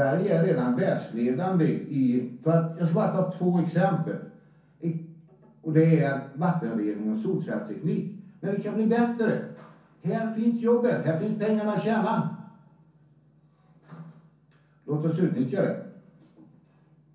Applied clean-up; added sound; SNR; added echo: none; none; none; reverberation time 0.6 s.